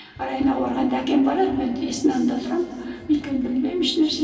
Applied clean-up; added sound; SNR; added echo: none; none; none; reverberation time 2.6 s.